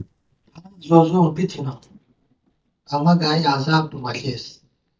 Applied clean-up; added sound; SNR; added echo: neural mask model DeepFilterNet 3.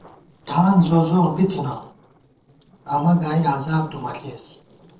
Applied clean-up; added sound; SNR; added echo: neural separator model SepFormer DNS4.